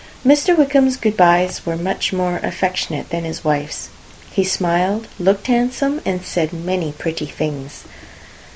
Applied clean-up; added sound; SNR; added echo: none; none; none; none.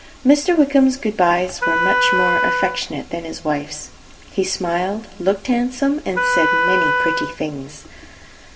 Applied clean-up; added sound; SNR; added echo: none; Wind instrument, woodwind instrument; 0 dB; reverberation time 0.4 s.